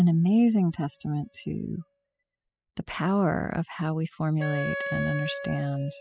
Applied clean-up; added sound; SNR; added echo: classical method spectral subtraction.